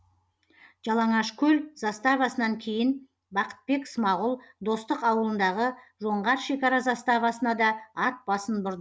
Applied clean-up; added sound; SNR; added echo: none; none; none; none.